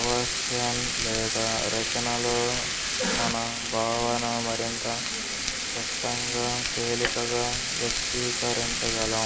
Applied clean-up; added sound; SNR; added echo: none; Frying (food); -2 dB; none.